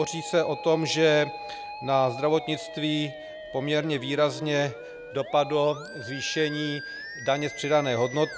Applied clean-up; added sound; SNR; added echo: none; Musical instrument; 13 dB; none.